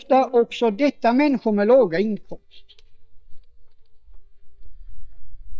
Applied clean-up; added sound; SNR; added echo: neural mask model DeepFilterNet 3.